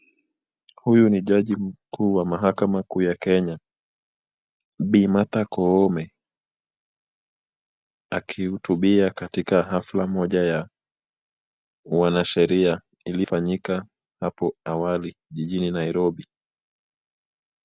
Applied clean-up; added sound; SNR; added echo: none; none; none; none.